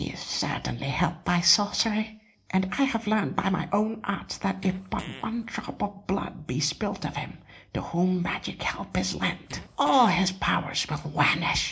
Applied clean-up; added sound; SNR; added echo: neural separator model SepFormer DNS4.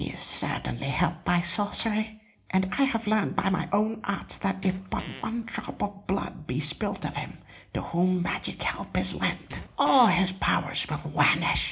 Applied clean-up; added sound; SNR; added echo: none; Fart; 17 dB; reverberation time 0.4 s.